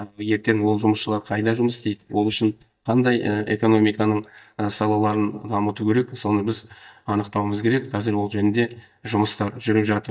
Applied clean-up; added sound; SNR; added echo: neural mask model DeepFilterNet 3.